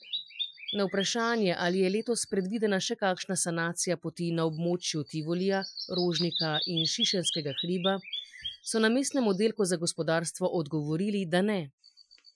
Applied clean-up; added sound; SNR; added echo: classical method Wiener filter.